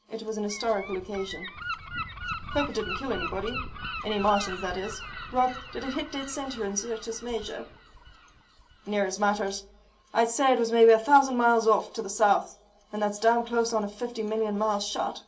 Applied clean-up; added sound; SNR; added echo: none; Gull, seagull; 13 dB; reverberation time 0.2 s.